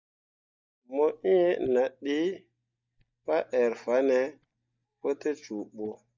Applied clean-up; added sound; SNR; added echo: neural mask model DeepFilterNet 3.